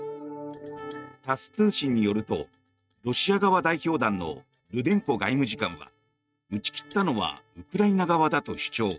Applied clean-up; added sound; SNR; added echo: neural mask model RNNoise.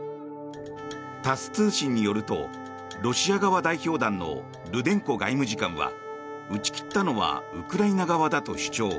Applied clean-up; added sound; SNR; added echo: none; Wind instrument, woodwind instrument; 17 dB; none.